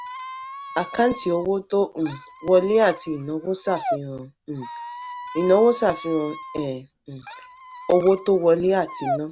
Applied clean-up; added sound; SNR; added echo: none; Squeak; 12 dB; none.